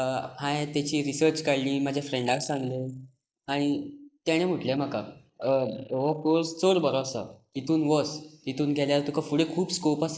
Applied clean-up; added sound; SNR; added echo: neural mask model Resemble Enhance denoiser.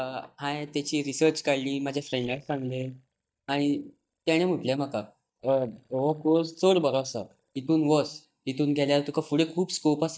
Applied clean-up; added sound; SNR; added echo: neural mask model DeepFilterNet 3.